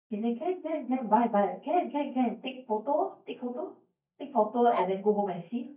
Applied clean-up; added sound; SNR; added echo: neural mask model DeepFilterNet 3.